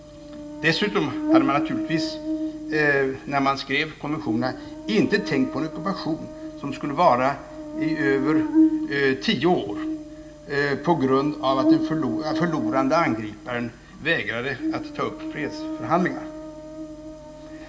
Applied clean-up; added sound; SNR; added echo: none; Buzz; 3 dB; reverberation time 0.5 s.